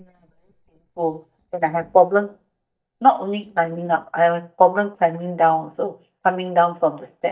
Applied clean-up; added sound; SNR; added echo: neural mask model DeepFilterNet 3.